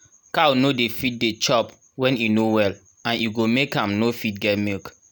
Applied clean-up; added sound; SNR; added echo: none; none; none; none.